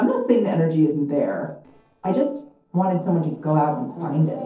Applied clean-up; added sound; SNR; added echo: neural separator model SepFormer DNS4.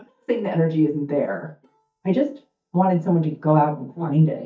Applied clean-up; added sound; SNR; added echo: neural mask model DeepFilterNet 3.